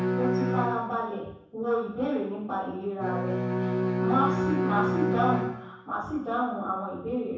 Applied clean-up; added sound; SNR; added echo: none; Bowed string instrument; 0 dB; reverberation time 0.7 s.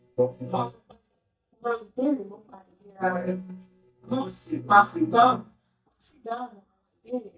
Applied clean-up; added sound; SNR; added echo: neural mask model DeepFilterNet 3.